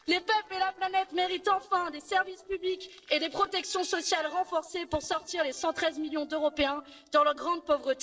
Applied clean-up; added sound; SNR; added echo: neural separator model SepFormer DNS4.